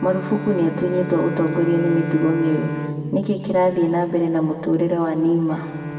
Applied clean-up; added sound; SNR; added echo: none; Bowed string instrument; 10 dB; reverberation time 1.9 s.